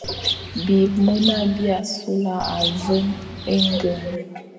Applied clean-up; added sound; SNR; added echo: none; Bird; 7 dB; reverberation time 1.8 s.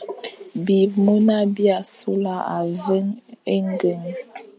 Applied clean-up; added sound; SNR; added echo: none; none; none; none.